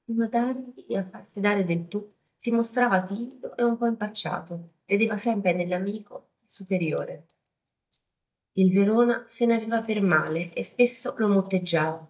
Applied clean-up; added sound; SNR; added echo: neural mask model DeepFilterNet 3.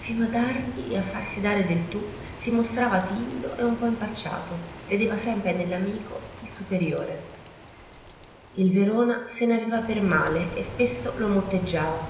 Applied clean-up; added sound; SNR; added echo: none; Rain; 14 dB; reverberation time 0.9 s.